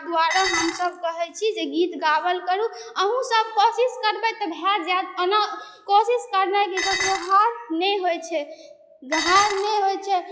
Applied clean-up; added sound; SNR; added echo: classical method log-MMSE.